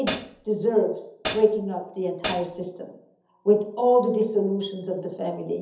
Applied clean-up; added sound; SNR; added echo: none; Hi-hat; 1 dB; reverberation time 0.7 s.